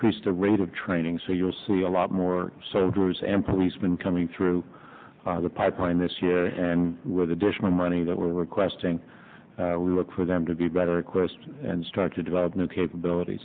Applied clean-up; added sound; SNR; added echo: none; none; none; none.